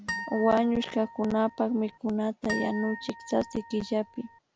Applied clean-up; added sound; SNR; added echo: none; Harp; 12 dB; none.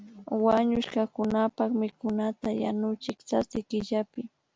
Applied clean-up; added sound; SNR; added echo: none; none; none; none.